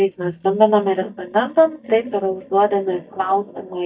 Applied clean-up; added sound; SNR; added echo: neural mask model DeepFilterNet 3.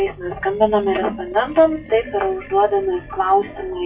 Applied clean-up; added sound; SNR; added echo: classical method WPE with log-MMSE.